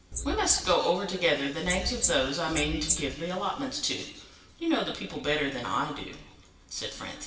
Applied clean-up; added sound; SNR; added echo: none; Wild animals; 1 dB; reverberation time 1.0 s.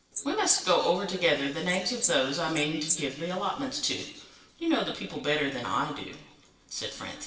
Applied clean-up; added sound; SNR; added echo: neural separator model SepFormer DNS4.